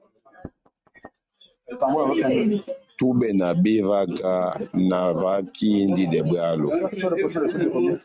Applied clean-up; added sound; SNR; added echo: neural mask model RNNoise.